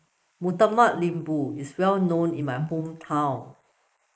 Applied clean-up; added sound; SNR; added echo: neural mask model Resemble Enhance denoiser.